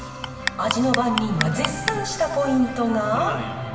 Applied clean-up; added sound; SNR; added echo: none; Clock; 6 dB; reverberation time 2.4 s.